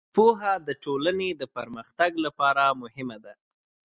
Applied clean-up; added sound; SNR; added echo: none; none; none; none.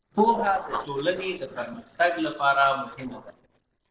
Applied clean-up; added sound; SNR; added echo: neural separator model SepFormer DNS4.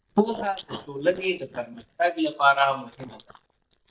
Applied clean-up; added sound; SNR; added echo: neural mask model DeepFilterNet 3.